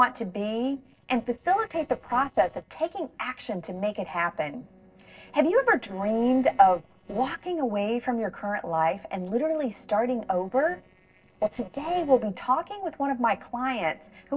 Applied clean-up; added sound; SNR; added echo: neural separator model SepFormer DNS4.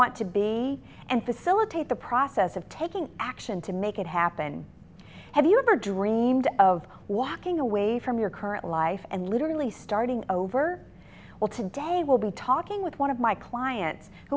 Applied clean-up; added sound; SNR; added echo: none; none; none; none.